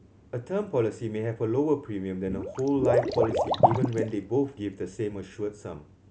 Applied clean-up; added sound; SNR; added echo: none; Liquid; -1 dB; none.